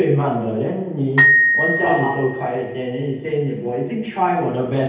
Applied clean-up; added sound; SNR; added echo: none; Glockenspiel; 0 dB; reverberation time 0.8 s.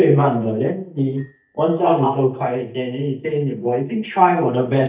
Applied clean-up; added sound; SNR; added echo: neural mask model DeepFilterNet 3.